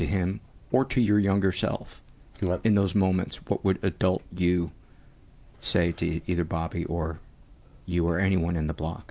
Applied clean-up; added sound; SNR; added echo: none; none; none; none.